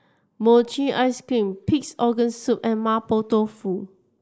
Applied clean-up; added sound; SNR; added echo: neural mask model Resemble Enhance denoiser.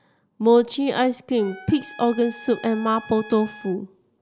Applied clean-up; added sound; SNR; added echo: none; Trumpet; 20 dB; none.